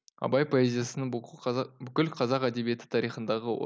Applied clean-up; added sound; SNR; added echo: none; none; none; none.